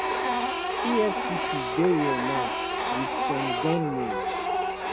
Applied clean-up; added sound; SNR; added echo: none; Printer; -2 dB; none.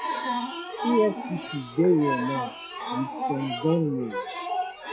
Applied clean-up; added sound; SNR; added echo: classical method log-MMSE.